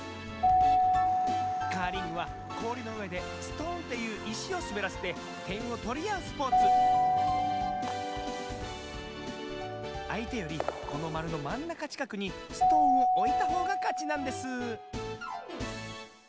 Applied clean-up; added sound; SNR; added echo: none; Keyboard (musical); -4 dB; none.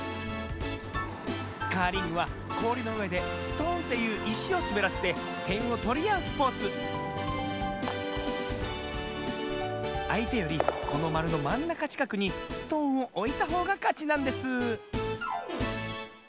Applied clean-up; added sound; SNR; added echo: none; none; none; none.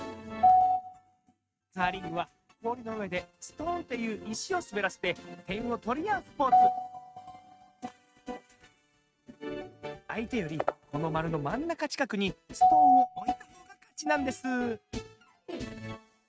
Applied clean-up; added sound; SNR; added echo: neural mask model RNNoise.